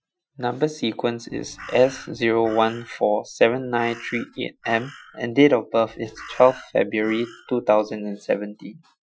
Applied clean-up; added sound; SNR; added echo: classical method Wiener filter.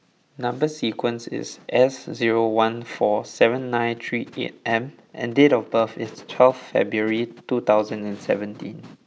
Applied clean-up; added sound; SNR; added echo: none; none; none; none.